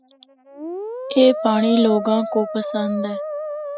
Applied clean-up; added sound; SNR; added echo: classical method spectral subtraction.